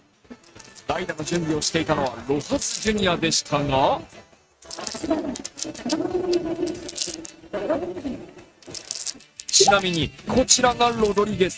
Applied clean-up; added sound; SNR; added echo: neural mask model RNNoise.